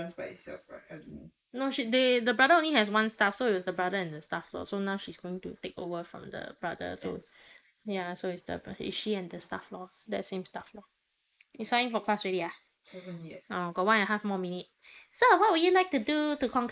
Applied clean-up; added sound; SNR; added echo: neural mask model Resemble Enhance denoiser.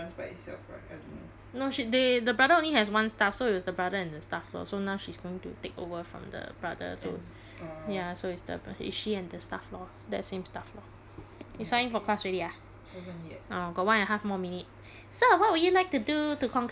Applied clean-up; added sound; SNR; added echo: none; none; none; none.